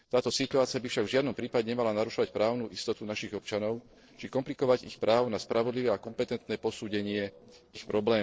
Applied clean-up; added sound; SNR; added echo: neural separator model SepFormer DNS4.